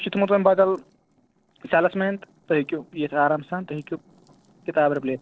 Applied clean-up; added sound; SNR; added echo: neural separator model SepFormer DNS4.